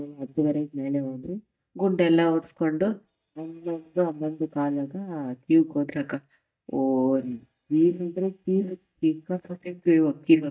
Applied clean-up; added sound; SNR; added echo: neural mask model DeepFilterNet 3.